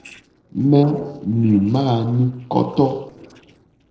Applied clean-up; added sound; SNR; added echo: neural separator model SepFormer DNS4.